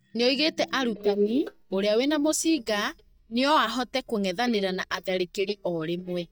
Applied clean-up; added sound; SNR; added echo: neural mask model DeepFilterNet 3.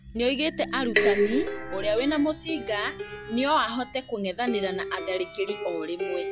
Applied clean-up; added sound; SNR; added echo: classical method log-MMSE.